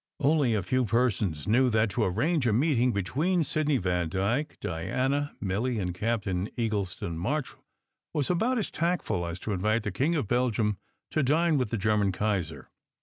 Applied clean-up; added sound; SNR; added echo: none; none; none; none.